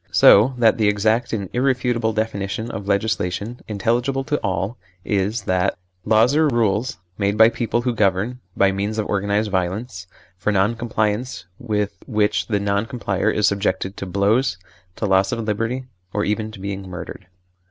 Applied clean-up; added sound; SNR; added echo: none; none; none; none.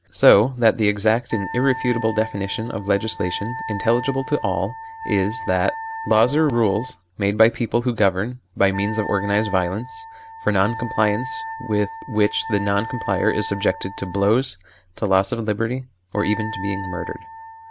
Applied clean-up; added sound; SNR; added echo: none; Wind instrument, woodwind instrument; 12 dB; none.